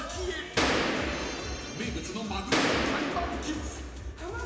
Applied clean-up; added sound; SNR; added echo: none; Gunshot, gunfire; -4 dB; reverberation time 1.0 s.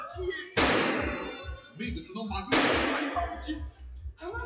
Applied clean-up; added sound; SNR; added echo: classical method WPE with log-MMSE.